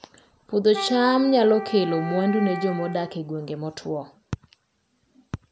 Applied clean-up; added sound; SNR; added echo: none; Wind instrument, woodwind instrument; 11 dB; none.